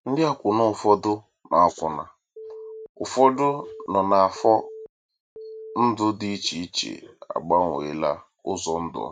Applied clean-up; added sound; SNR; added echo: neural mask model RNNoise.